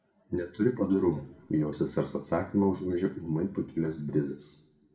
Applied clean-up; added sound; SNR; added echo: none; none; none; reverberation time 0.6 s.